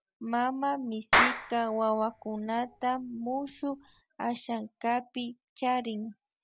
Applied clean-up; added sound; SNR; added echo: none; Clapping; 0 dB; none.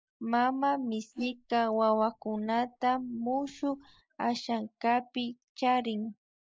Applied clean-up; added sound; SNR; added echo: neural mask model Resemble Enhance denoiser.